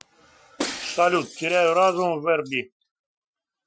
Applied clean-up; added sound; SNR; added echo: classical method Wiener filter.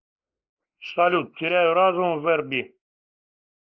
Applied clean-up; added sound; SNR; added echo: neural mask model Resemble Enhance denoiser.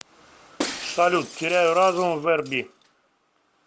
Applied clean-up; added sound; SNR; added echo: none; Shatter; 12 dB; none.